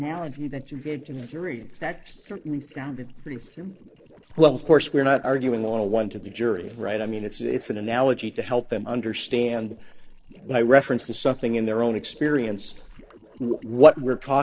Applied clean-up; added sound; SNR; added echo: neural separator model SepFormer DNS4.